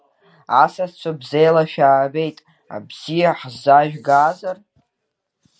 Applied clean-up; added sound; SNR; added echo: none; none; none; none.